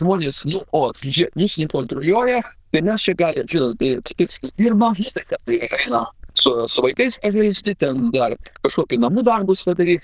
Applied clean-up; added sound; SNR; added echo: neural diffusion model UNIVERSE++.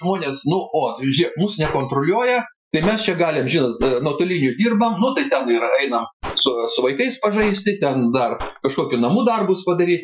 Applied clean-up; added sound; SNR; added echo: classical method Wiener filter.